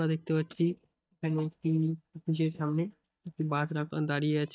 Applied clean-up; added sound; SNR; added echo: neural mask model DeepFilterNet 3.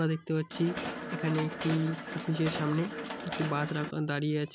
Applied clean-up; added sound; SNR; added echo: none; Mechanisms; 7 dB; none.